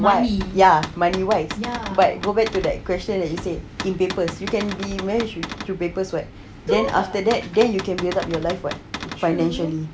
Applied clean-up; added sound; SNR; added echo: none; Cupboard open or close / Door; 12 dB; none.